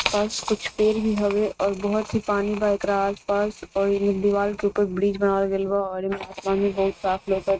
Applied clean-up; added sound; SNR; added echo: neural mask model RNNoise.